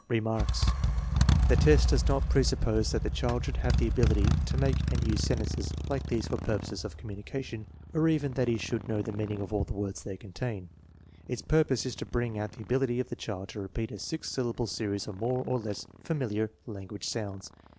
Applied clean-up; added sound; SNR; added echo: none; Motorcycle; 0 dB; none.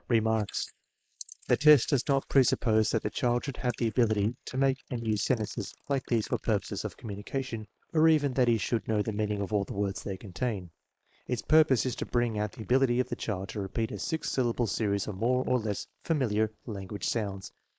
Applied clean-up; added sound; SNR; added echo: neural mask model Resemble Enhance denoiser.